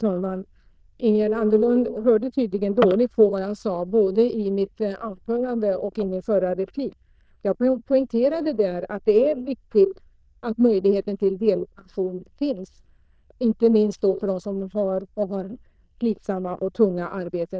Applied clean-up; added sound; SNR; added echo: neural diffusion model UNIVERSE++.